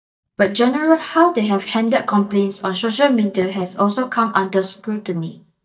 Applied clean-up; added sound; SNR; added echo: neural mask model DeepFilterNet 3.